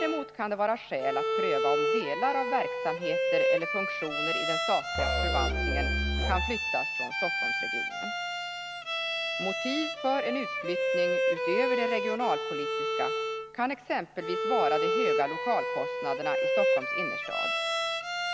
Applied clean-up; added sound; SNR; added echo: none; Musical instrument + Bowed string instrument; -3 dB; none.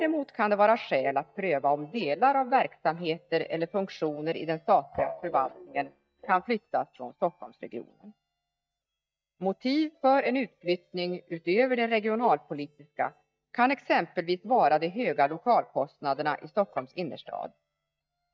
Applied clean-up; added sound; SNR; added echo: neural mask model DeepFilterNet 3.